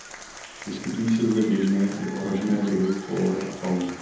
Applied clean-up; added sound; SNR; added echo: none; Applause / Crowd; 15 dB; reverberation time 0.9 s.